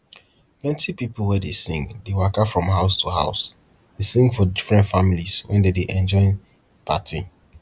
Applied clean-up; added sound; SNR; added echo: none; none; none; none.